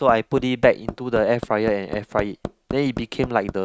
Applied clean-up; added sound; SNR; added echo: neural mask model RNNoise.